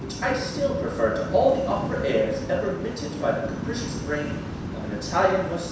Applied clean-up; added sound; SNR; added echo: none; Waves, surf; 6 dB; reverberation time 0.7 s.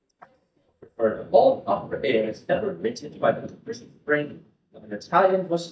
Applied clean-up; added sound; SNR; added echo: neural mask model DeepFilterNet 3.